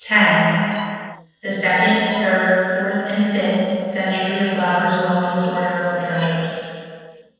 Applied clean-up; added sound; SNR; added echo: neural separator model SepFormer DNS4.